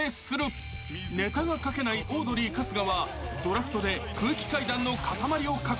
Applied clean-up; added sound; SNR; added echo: none; none; none; none.